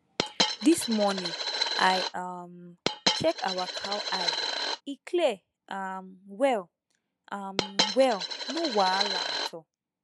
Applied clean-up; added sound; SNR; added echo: none; Coin (dropping); 0 dB; none.